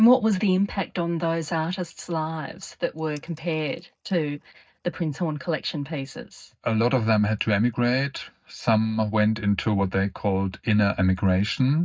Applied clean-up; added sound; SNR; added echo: neural mask model DeepFilterNet 3.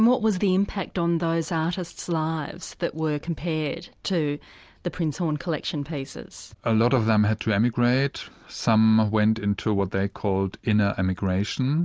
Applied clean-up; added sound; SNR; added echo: none; none; none; none.